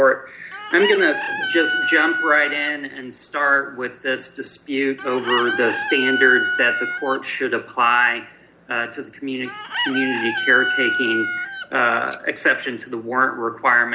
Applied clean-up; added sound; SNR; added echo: none; Chicken, rooster + Bicycle bell; 6 dB; none.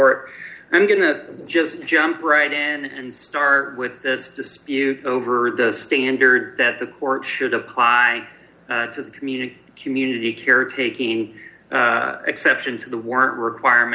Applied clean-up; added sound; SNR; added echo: none; none; none; none.